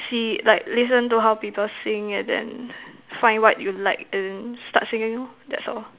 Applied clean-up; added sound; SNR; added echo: none; none; none; none.